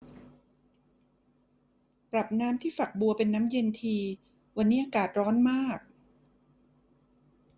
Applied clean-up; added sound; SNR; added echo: none; none; none; none.